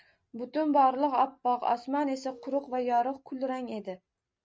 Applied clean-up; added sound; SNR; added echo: neural mask model RNNoise.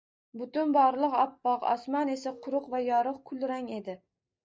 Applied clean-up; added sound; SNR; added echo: neural mask model DeepFilterNet 3.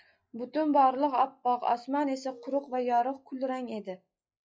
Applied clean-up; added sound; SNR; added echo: classical method log-MMSE.